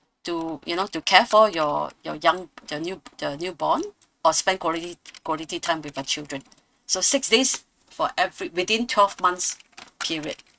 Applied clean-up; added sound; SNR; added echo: neural mask model RNNoise.